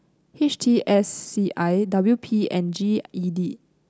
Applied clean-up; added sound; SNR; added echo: none; none; none; none.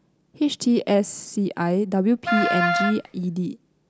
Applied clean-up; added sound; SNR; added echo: none; Wind instrument, woodwind instrument; 1 dB; none.